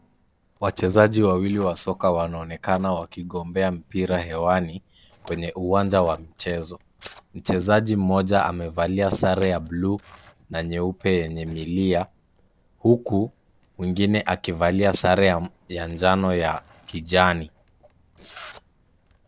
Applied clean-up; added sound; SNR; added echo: neural separator model SepFormer DNS4.